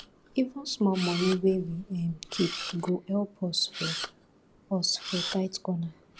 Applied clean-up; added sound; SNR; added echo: none; Camera; 8 dB; none.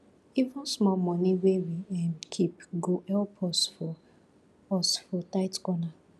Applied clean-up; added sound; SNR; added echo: none; none; none; none.